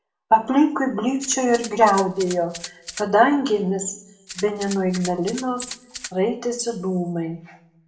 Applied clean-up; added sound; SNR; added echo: none; Rattle (instrument); 15 dB; reverberation time 0.5 s.